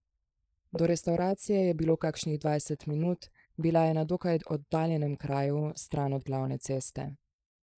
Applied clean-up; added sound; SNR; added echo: neural mask model Resemble Enhance denoiser.